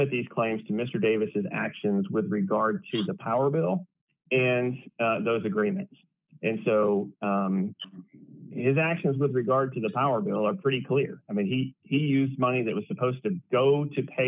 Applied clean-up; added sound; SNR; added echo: none; none; none; none.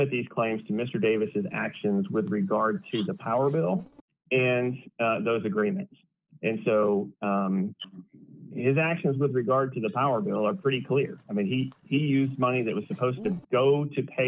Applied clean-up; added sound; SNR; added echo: neural separator model SepFormer DNS4.